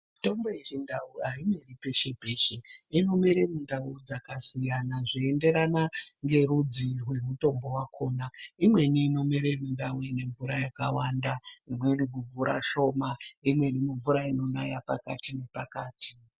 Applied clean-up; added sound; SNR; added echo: none; none; none; none.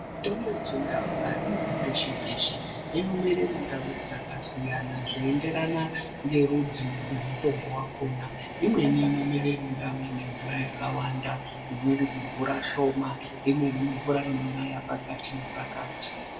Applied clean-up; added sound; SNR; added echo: none; Train; 7 dB; reverberation time 1.3 s.